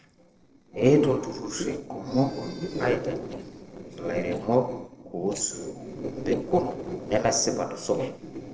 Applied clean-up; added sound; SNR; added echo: neural separator model SepFormer DNS4.